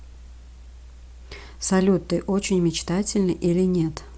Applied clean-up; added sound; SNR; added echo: none; none; none; none.